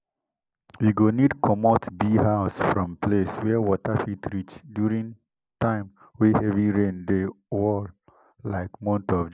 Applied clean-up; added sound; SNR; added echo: none; none; none; none.